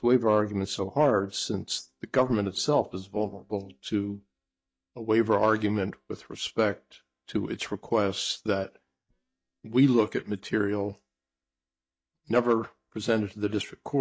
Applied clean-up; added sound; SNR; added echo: neural mask model DeepFilterNet 3.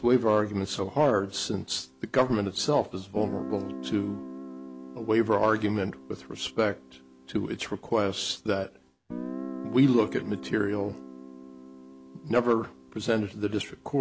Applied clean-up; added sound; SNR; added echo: none; Guitar; 14 dB; none.